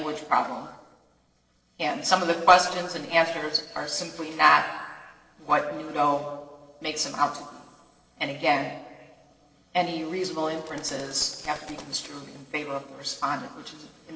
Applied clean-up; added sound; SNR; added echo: neural separator model SepFormer DNS4.